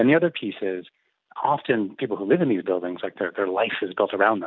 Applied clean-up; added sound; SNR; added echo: none; none; none; none.